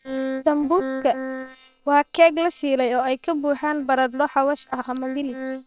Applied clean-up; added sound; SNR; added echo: neural separator model SepFormer WHAM!.